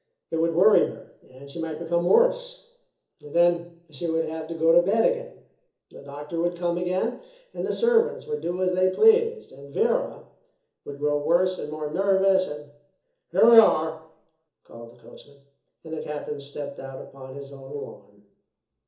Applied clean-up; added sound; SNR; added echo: none; none; none; reverberation time 0.7 s.